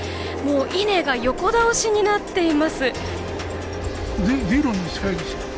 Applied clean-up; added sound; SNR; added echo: none; Subway, metro, underground; 12 dB; none.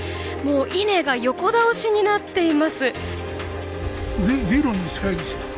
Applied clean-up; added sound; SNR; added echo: none; none; none; none.